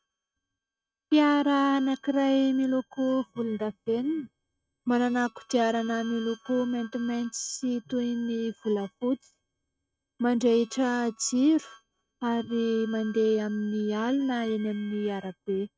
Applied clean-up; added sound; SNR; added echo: neural mask model RNNoise.